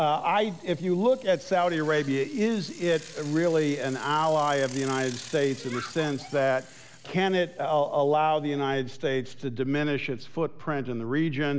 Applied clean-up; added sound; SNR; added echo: none; Bicycle; 17 dB; none.